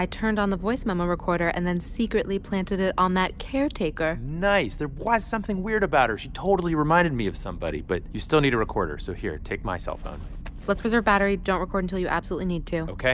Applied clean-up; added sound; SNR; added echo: none; none; none; none.